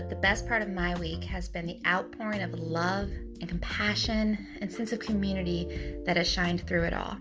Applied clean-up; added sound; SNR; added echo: none; none; none; none.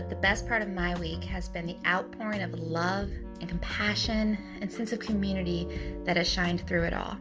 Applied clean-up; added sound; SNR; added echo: none; Wind instrument, woodwind instrument; 18 dB; none.